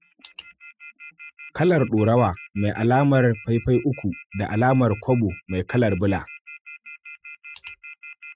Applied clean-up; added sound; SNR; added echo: classical method Wiener filter.